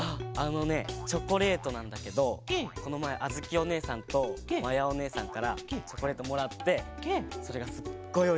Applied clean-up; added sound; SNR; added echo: none; Guitar + Piano; 16 dB; none.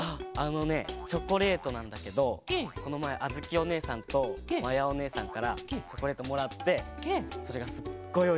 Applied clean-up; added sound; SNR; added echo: none; none; none; none.